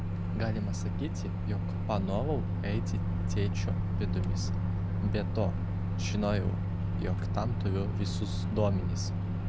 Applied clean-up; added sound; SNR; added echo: none; Microwave oven; -5 dB; none.